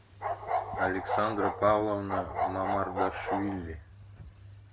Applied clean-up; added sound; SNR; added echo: none; Bark; 1 dB; none.